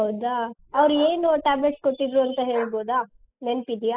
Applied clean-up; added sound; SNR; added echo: classical method spectral subtraction.